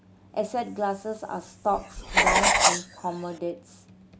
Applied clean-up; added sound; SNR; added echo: none; Writing; -4 dB; none.